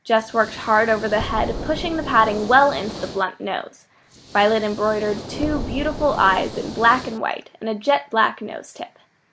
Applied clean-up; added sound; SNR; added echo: none; Hiss + Bass drum; 11 dB; none.